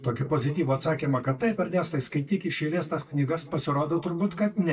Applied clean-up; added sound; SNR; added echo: neural mask model DeepFilterNet 3.